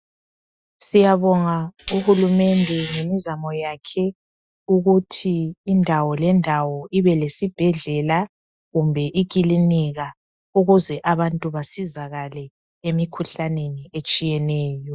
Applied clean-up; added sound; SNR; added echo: classical method Wiener filter.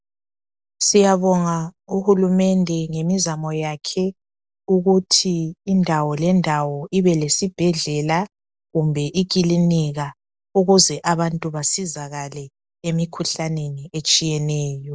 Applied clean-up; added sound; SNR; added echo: none; none; none; none.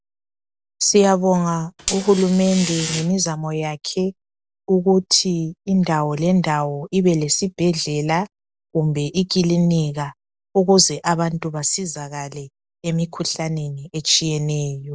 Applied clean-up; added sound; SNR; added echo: none; Buzz; 8 dB; none.